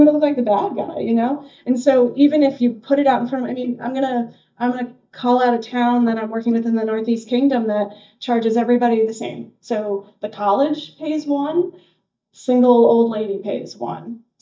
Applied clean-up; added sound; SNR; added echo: neural mask model DeepFilterNet 3.